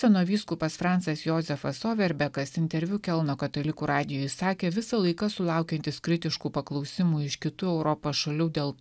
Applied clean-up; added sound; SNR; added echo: none; none; none; none.